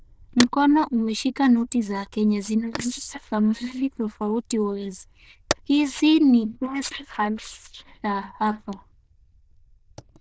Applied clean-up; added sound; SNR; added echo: neural diffusion model UNIVERSE++.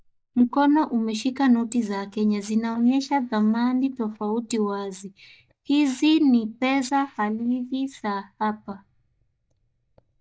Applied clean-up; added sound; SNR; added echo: neural mask model DeepFilterNet 3.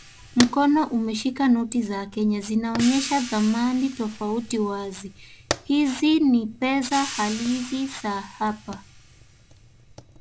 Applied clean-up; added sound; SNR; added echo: none; Hi-hat + Fire; 13 dB; none.